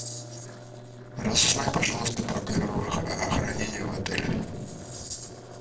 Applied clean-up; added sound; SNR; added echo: neural separator model SepFormer DNS4.